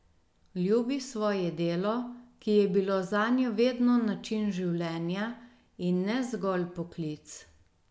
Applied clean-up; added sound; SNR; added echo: none; none; none; none.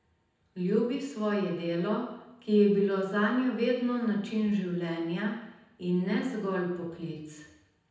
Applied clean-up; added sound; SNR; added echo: none; none; none; reverberation time 0.9 s.